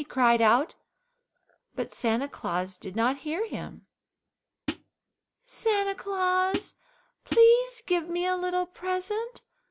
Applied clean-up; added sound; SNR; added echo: none; Hi-hat; 7 dB; none.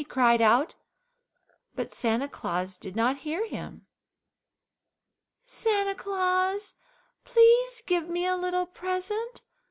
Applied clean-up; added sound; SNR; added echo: none; none; none; none.